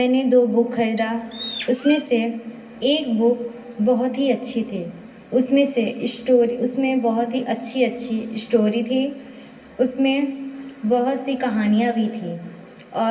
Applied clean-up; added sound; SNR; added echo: none; Bird; 14 dB; reverberation time 0.2 s.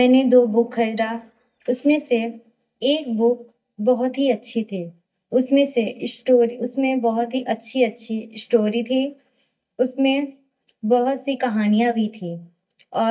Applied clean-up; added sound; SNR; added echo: neural mask model DeepFilterNet 3.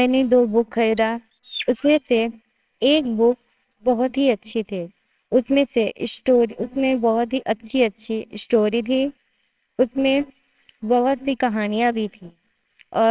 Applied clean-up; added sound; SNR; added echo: neural separator model SepFormer WHAMR!.